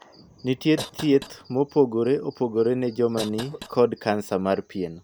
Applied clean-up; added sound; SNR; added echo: none; Cough; 16 dB; none.